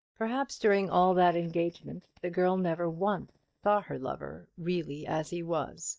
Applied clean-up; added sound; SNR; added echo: neural mask model DeepFilterNet 3.